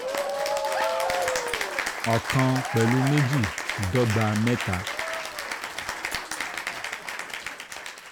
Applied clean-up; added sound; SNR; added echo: none; Applause / Cheering; 1 dB; none.